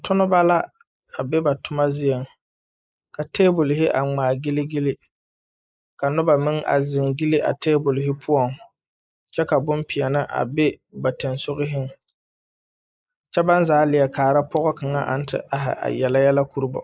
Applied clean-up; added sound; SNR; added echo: neural mask model Resemble Enhance denoiser.